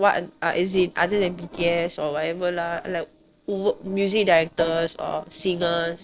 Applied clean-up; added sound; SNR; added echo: neural separator model SepFormer DNS4.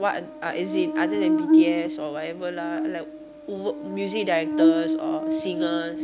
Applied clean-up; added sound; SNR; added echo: none; Buzz; -4 dB; none.